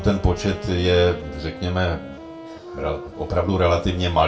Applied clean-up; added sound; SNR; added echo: none; Wind instrument, woodwind instrument; 15 dB; reverberation time 0.3 s.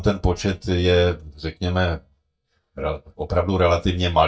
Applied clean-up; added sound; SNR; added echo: neural mask model DeepFilterNet 3.